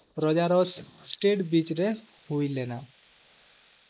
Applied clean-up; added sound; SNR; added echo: neural mask model Resemble Enhance denoiser.